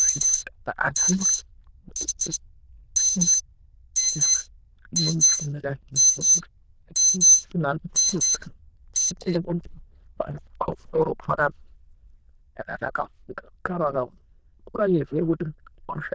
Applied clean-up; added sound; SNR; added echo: neural diffusion model UNIVERSE++.